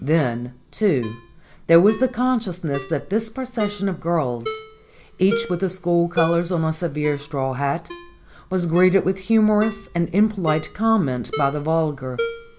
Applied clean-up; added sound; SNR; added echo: none; Ringtone; 13 dB; none.